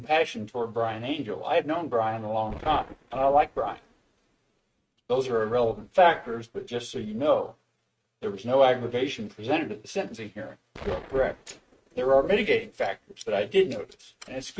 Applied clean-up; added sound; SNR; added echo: neural mask model RNNoise.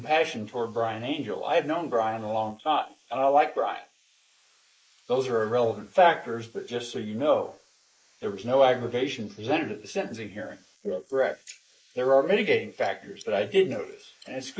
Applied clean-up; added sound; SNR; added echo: neural mask model Resemble Enhance denoiser.